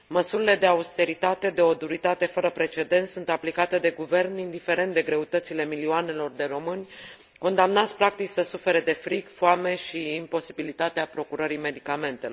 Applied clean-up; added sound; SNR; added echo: none; none; none; none.